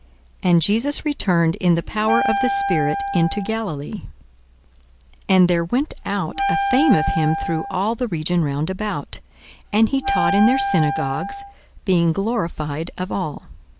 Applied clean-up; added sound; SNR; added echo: none; Wind instrument, woodwind instrument; 3 dB; none.